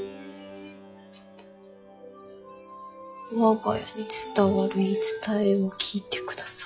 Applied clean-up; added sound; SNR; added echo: classical method log-MMSE.